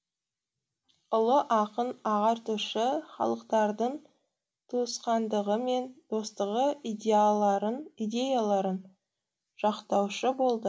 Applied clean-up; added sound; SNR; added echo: none; none; none; none.